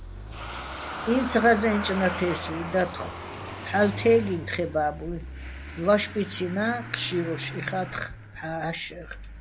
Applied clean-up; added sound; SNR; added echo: none; Engine starting / Motor vehicle (road); 9 dB; none.